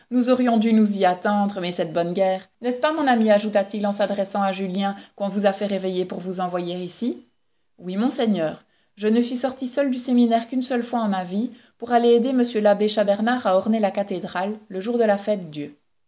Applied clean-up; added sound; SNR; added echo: none; none; none; none.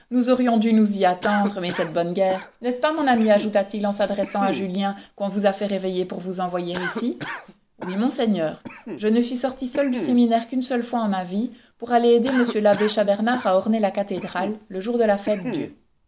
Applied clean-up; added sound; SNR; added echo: none; Cough; 14 dB; none.